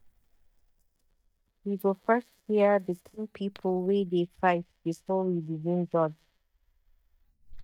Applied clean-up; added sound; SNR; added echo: neural mask model DeepFilterNet 3.